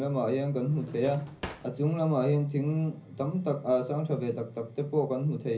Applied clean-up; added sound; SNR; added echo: none; Drawer open or close; 15 dB; reverberation time 0.5 s.